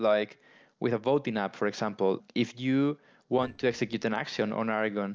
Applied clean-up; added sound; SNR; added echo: neural separator model SepFormer DNS4.